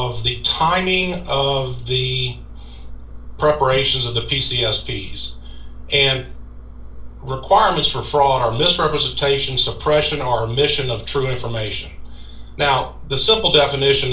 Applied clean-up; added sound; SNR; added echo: none; Engine; 11 dB; reverberation time 0.3 s.